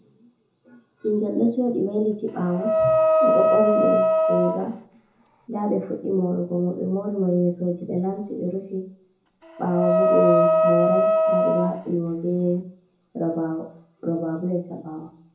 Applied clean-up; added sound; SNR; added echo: none; Wind instrument, woodwind instrument; -5 dB; reverberation time 0.6 s.